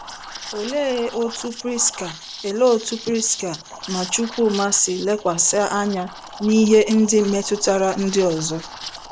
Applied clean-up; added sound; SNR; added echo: none; Liquid; 15 dB; none.